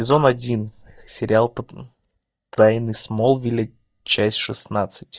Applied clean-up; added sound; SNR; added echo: neural mask model DeepFilterNet 3.